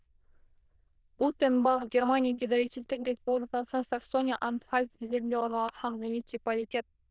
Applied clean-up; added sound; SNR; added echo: neural diffusion model UNIVERSE++.